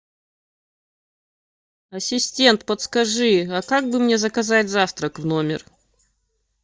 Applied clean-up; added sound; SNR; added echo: neural mask model DeepFilterNet 3.